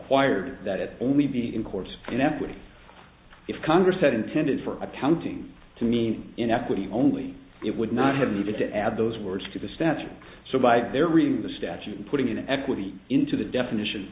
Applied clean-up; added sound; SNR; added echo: none; none; none; none.